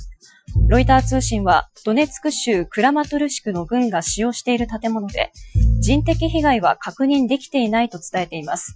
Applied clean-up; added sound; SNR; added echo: classical method Wiener filter.